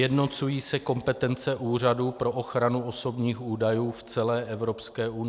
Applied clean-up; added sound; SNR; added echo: none; none; none; none.